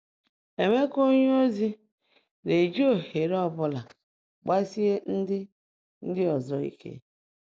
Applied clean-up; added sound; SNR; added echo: none; none; none; none.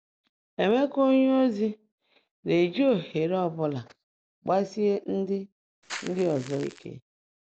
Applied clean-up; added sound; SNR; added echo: none; Crackle; 15 dB; none.